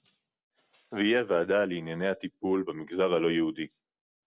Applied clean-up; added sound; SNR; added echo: none; none; none; none.